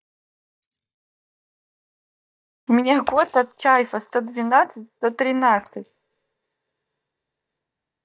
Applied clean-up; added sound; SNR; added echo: neural mask model DeepFilterNet 3.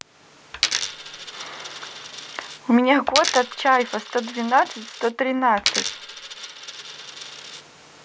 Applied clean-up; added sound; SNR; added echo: none; Coin (dropping); 7 dB; none.